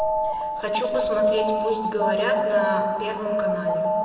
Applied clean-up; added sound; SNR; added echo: none; Alarm; -4 dB; reverberation time 2.4 s.